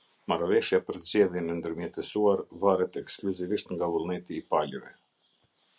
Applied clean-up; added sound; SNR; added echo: none; none; none; none.